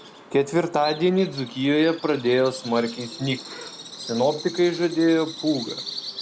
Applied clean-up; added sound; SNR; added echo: none; Bird vocalization, bird call, bird song; 14 dB; none.